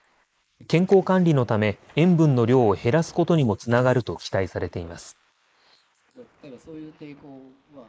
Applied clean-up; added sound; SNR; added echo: neural mask model Resemble Enhance denoiser.